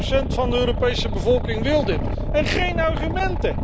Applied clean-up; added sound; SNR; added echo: none; Boat, Water vehicle; 1 dB; none.